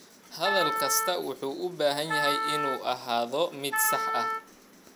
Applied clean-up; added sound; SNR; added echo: none; Wind instrument, woodwind instrument; 1 dB; none.